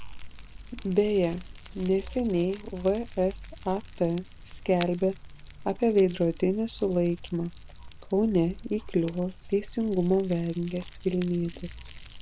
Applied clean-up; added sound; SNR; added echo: none; Fire; 14 dB; none.